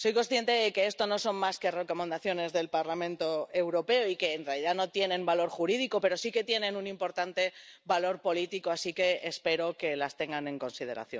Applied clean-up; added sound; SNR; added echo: none; none; none; none.